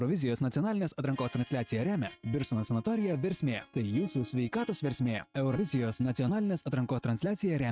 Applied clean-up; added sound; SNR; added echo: neural mask model RNNoise.